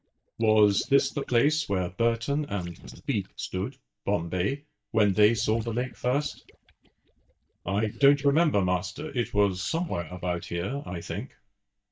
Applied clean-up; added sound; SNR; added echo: neural mask model DeepFilterNet 3.